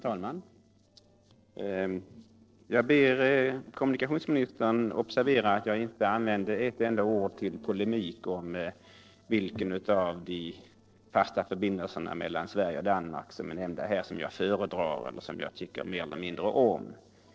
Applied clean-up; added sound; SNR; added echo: neural separator model SepFormer DNS4.